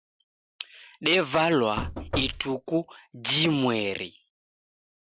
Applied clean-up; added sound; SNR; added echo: none; Knock / Wood; 6 dB; none.